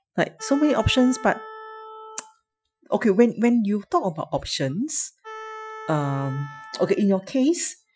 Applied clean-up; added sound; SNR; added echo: classical method Wiener filter.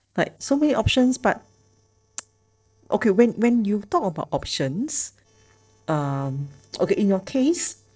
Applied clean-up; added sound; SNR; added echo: neural separator model SepFormer DNS4.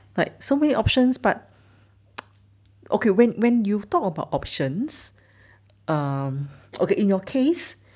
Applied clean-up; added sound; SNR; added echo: none; none; none; none.